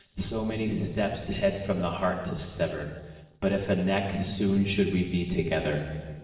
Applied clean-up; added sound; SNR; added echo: neural separator model SepFormer DNS4.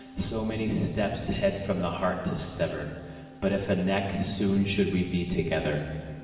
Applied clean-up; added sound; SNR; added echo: none; Organ; 19 dB; reverberation time 1.6 s.